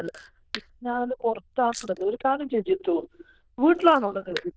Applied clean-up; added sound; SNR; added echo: neural diffusion model UNIVERSE++.